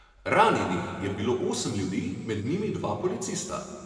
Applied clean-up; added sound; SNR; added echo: none; none; none; reverberation time 2.2 s.